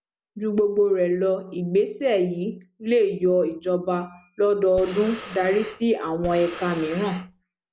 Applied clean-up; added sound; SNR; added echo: none; Breathing; 15 dB; none.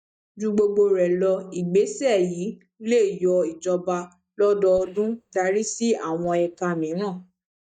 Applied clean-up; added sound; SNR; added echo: neural mask model DeepFilterNet 3.